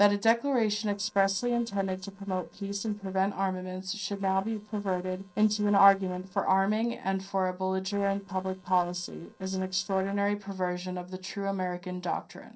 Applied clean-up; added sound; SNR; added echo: neural separator model SepFormer DNS4.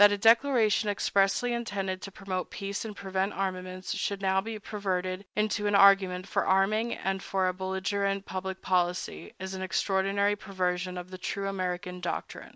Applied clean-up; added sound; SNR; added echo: none; none; none; none.